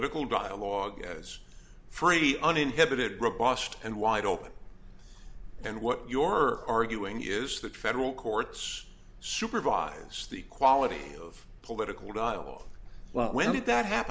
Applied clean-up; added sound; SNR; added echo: none; none; none; none.